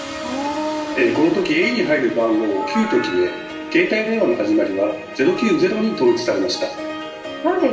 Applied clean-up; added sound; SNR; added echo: none; none; none; reverberation time 1.0 s.